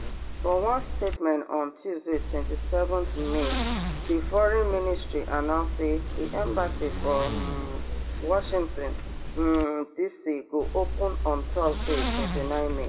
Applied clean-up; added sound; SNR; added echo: none; Zipper (clothing); 2 dB; reverberation time 2.0 s.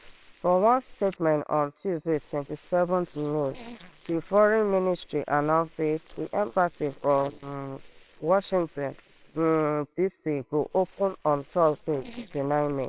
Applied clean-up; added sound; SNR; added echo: neural separator model SepFormer WHAMR!.